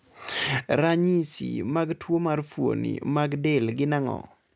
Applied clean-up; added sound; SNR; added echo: none; none; none; none.